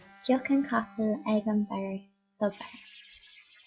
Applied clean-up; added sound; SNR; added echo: classical method log-MMSE.